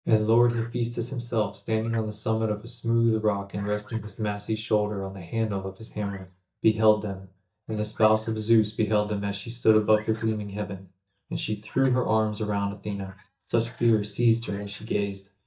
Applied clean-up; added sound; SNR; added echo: neural mask model DeepFilterNet 3.